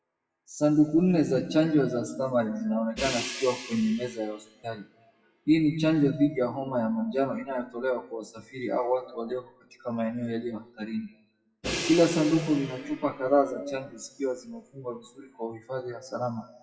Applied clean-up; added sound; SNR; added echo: classical method WPE with log-MMSE.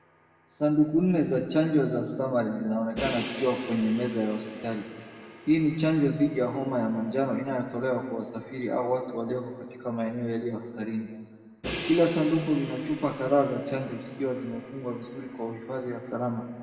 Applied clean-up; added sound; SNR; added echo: none; Crash cymbal; 15 dB; reverberation time 1.6 s.